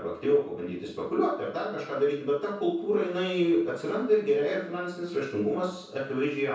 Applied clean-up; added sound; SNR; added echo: none; none; none; reverberation time 0.6 s.